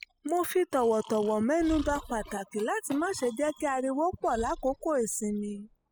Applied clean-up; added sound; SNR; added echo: classical method spectral subtraction.